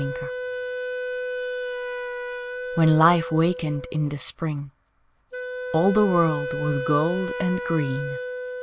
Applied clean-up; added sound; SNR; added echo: none; Wind instrument, woodwind instrument; 6 dB; none.